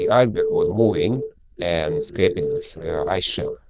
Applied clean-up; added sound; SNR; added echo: neural diffusion model UNIVERSE++.